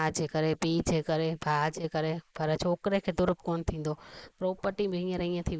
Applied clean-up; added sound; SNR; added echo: neural mask model Resemble Enhance denoiser.